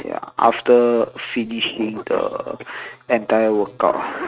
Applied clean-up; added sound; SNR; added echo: neural mask model RNNoise.